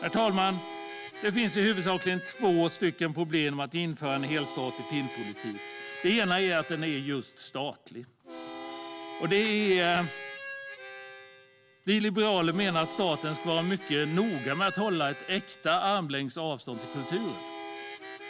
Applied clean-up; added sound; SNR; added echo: none; Harmonica; 12 dB; none.